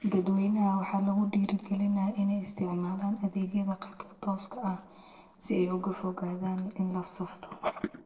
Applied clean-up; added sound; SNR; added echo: neural separator model SepFormer DNS4.